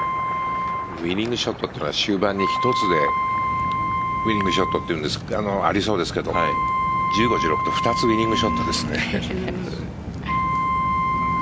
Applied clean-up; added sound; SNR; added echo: none; Wind instrument, woodwind instrument; 1 dB; none.